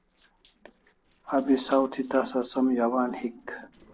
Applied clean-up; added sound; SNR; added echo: neural separator model SepFormer DNS4.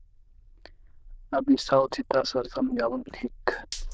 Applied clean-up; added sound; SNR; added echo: neural diffusion model UNIVERSE++.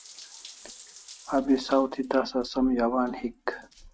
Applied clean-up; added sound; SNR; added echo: neural mask model RNNoise.